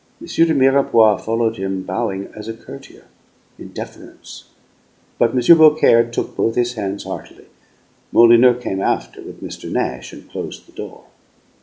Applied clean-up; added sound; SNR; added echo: none; none; none; none.